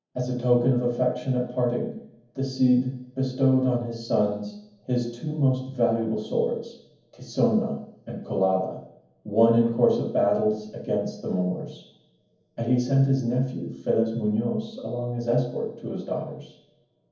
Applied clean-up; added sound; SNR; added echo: none; none; none; reverberation time 0.7 s.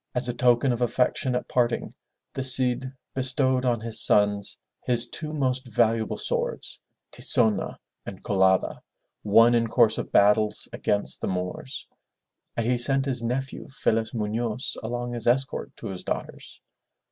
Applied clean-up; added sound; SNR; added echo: none; none; none; none.